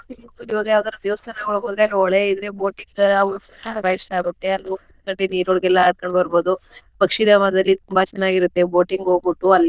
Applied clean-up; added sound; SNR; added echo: neural diffusion model UNIVERSE++.